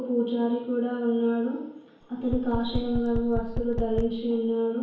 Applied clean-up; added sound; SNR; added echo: none; Knock; 5 dB; reverberation time 1.0 s.